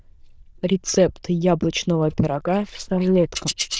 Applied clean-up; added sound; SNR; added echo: neural diffusion model UNIVERSE++.